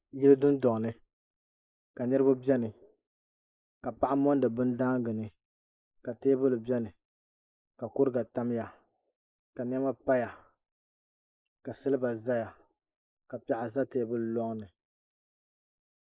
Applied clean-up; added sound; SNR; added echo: neural mask model Resemble Enhance denoiser.